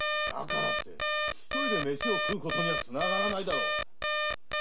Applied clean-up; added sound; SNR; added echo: none; Alarm; -5 dB; none.